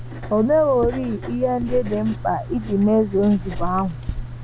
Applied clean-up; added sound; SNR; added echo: none; Writing; 9 dB; none.